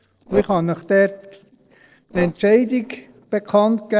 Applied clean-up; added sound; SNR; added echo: neural separator model SepFormer DNS4.